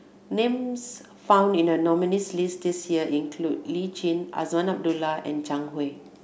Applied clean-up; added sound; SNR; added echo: none; none; none; none.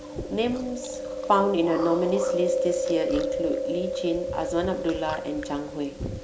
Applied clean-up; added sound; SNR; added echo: none; Chewing, mastication; 2 dB; none.